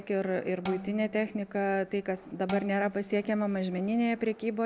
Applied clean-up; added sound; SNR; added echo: none; Bowed string instrument; 14 dB; none.